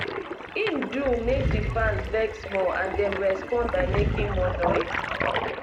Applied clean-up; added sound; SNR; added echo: none; Animal + Toilet flush; 1 dB; none.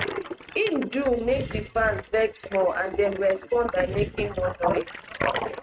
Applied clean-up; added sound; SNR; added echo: neural mask model RNNoise.